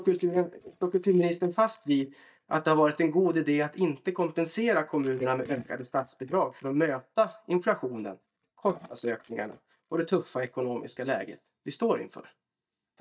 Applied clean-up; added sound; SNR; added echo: neural mask model DeepFilterNet 3.